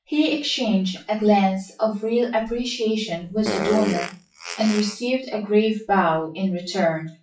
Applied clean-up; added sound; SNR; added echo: classical method WPE with log-MMSE.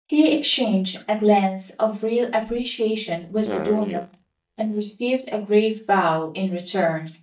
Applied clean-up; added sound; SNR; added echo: neural mask model DeepFilterNet 3.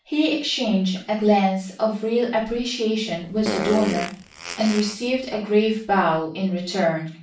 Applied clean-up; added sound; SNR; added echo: none; Fart; 8 dB; reverberation time 0.3 s.